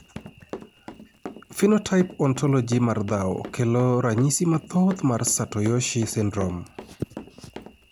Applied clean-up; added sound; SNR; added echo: none; Run; 17 dB; none.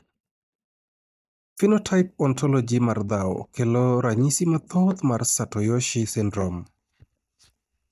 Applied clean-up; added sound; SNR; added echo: neural mask model DeepFilterNet 3.